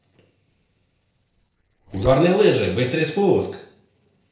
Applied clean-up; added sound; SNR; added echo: neural separator model SepFormer DNS4.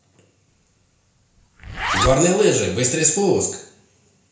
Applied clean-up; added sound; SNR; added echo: none; Zipper (clothing); 7 dB; reverberation time 0.5 s.